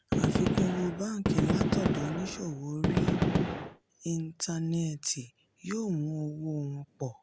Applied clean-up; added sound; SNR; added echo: none; Gunshot, gunfire; -5 dB; none.